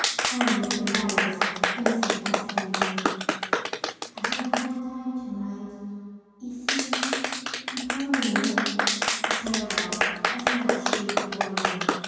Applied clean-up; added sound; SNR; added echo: none; Clapping; -4 dB; reverberation time 2.1 s.